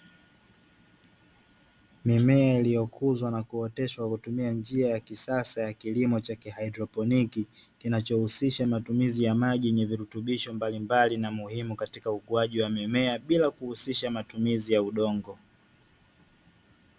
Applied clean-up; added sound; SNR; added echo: none; none; none; none.